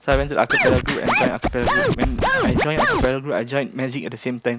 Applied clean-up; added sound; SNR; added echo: none; Scratching (performance technique); -3 dB; none.